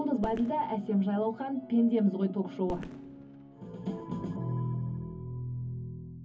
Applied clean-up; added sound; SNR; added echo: none; Fireworks; 16 dB; reverberation time 0.3 s.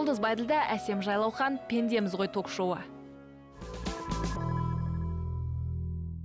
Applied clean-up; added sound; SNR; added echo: none; none; none; none.